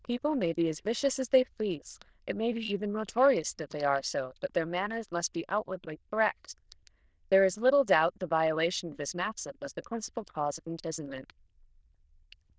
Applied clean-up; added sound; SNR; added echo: neural diffusion model UNIVERSE++.